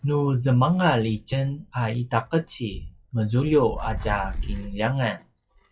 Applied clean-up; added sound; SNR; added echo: classical method WPE with log-MMSE.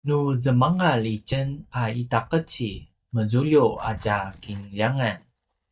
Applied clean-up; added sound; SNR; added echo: neural mask model DeepFilterNet 3.